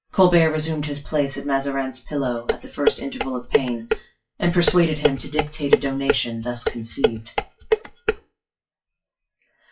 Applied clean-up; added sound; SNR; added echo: classical method WPE with log-MMSE.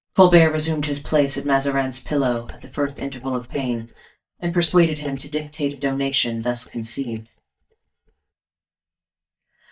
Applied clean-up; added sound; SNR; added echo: neural mask model DeepFilterNet 3.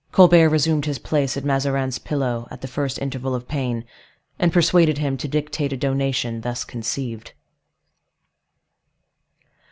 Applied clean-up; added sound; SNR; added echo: none; none; none; none.